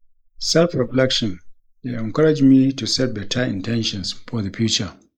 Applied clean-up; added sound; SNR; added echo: neural mask model Resemble Enhance denoiser.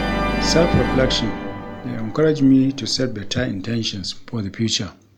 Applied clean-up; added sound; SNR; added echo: none; Organ; 5 dB; none.